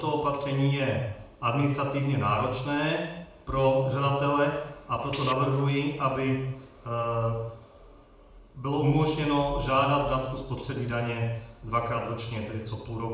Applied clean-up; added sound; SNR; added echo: none; Tools; 9 dB; reverberation time 0.7 s.